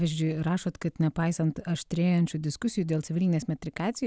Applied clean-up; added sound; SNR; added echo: none; none; none; none.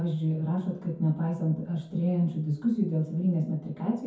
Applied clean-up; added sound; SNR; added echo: none; none; none; reverberation time 0.6 s.